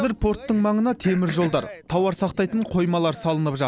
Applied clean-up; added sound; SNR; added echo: none; Cough; 16 dB; none.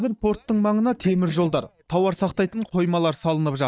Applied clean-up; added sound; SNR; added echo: neural mask model DeepFilterNet 3.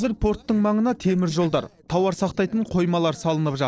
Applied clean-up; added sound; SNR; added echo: neural separator model SepFormer DNS4.